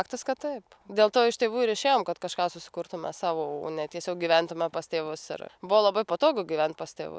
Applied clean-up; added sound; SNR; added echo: none; none; none; none.